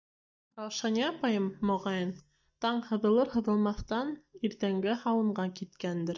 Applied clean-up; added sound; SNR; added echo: neural mask model DeepFilterNet 3.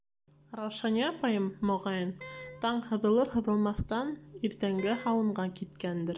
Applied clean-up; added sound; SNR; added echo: none; Wind instrument, woodwind instrument; 18 dB; none.